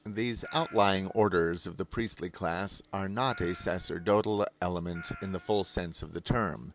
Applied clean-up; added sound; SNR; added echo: none; Meow; 20 dB; none.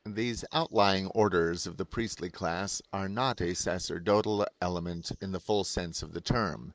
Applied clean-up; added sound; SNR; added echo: neural mask model Resemble Enhance denoiser.